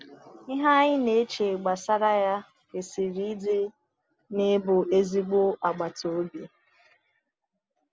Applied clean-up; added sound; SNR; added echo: none; none; none; none.